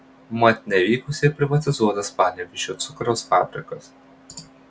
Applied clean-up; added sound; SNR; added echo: none; none; none; none.